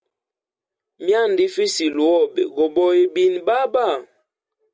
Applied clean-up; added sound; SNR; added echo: none; none; none; none.